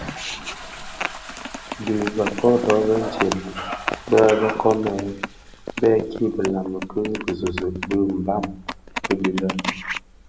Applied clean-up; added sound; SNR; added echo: none; Toilet flush; 18 dB; none.